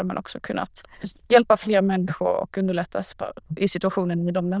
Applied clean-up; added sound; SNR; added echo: neural diffusion model UNIVERSE++.